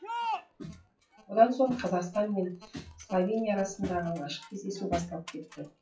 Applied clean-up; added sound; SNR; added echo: classical method WPE with log-MMSE.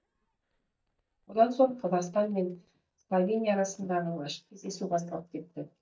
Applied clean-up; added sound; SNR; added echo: neural mask model DeepFilterNet 3.